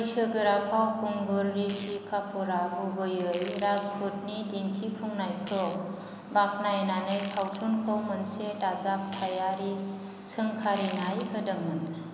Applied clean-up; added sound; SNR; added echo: none; Fart; 18 dB; none.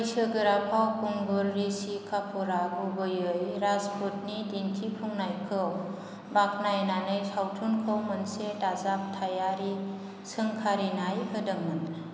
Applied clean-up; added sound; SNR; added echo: none; none; none; none.